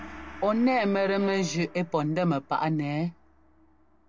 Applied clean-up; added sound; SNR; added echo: none; Gong + Bowed string instrument; 17 dB; none.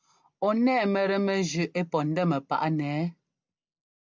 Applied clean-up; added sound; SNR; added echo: none; none; none; none.